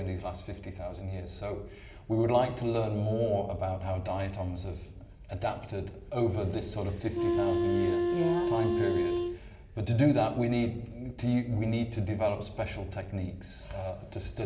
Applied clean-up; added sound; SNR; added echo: none; Wind instrument, woodwind instrument; -1 dB; reverberation time 1.9 s.